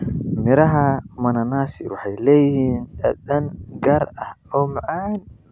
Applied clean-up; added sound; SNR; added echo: none; none; none; none.